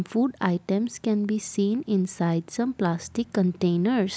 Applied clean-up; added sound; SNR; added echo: none; none; none; none.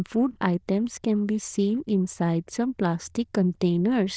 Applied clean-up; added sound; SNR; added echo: neural diffusion model UNIVERSE++.